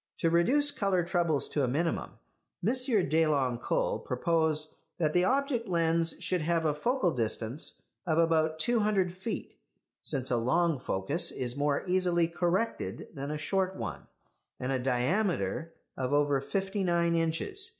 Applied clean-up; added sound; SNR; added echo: none; none; none; none.